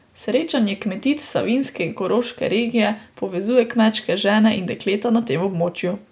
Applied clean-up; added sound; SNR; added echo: none; none; none; none.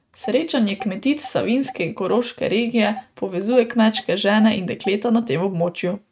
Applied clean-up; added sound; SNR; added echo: neural mask model RNNoise.